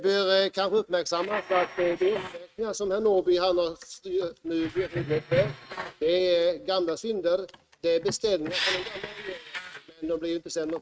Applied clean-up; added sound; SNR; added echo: neural mask model RNNoise.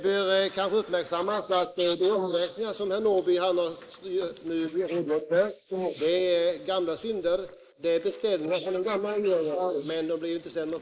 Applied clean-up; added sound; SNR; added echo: neural mask model Resemble Enhance denoiser.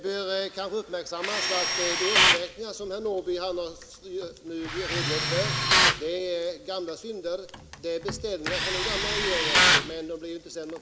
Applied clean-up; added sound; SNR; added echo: none; Tools; -4 dB; none.